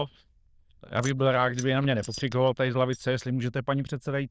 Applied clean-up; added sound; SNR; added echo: neural diffusion model UNIVERSE++.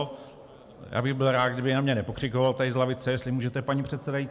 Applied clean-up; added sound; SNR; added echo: none; none; none; none.